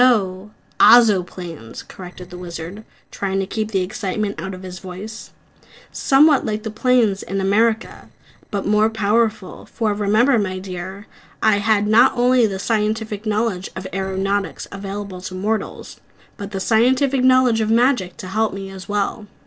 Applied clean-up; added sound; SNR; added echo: neural separator model SepFormer DNS4.